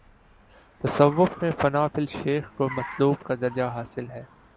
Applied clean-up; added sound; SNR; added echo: none; Car; 18 dB; none.